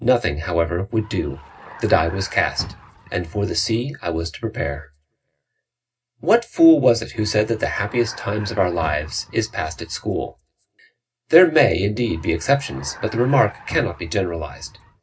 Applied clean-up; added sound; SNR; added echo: none; Vehicle; 18 dB; reverberation time 0.4 s.